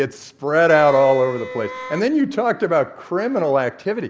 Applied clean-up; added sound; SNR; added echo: none; Wind instrument, woodwind instrument; 13 dB; none.